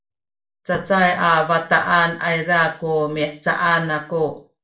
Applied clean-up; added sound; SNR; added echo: none; none; none; reverberation time 0.3 s.